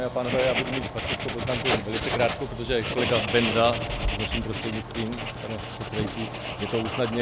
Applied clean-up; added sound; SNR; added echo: none; Writing; 2 dB; none.